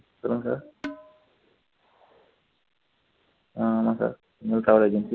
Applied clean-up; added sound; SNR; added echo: none; Percussion; 12 dB; none.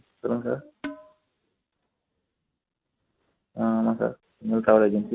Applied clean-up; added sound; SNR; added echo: neural mask model RNNoise.